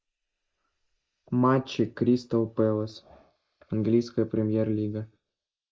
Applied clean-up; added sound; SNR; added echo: neural mask model Resemble Enhance denoiser.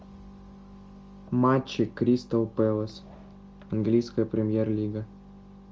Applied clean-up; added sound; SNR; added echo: none; none; none; none.